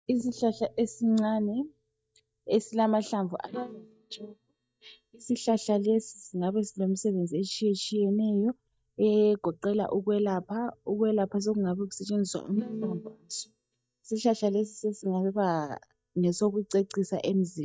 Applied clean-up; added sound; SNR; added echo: neural mask model DeepFilterNet 3.